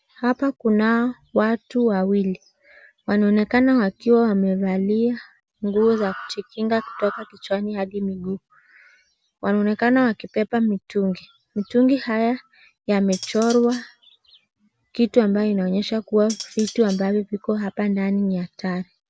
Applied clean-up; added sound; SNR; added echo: none; Cutlery, silverware; 16 dB; none.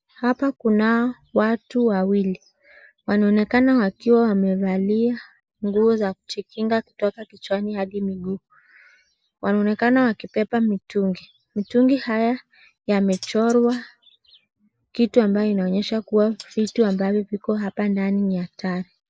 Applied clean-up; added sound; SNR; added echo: neural mask model Resemble Enhance denoiser.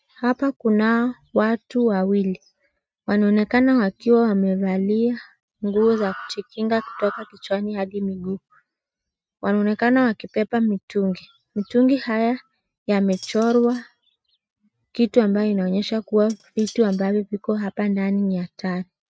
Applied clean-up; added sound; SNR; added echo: neural mask model RNNoise.